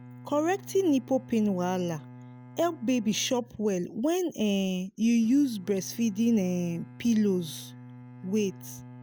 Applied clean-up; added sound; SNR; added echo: none; Bowed string instrument; 19 dB; none.